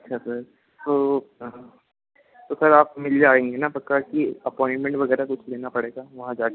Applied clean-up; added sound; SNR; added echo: none; none; none; none.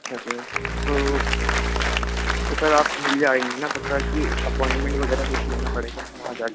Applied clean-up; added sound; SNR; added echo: none; Bowed string instrument + Applause; -2 dB; none.